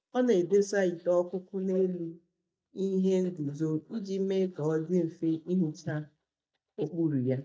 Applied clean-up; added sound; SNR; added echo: neural mask model DeepFilterNet 3.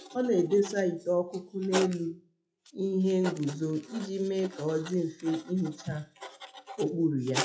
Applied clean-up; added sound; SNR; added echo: classical method WPE with log-MMSE.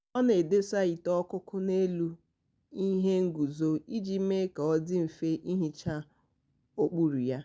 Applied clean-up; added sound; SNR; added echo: none; none; none; none.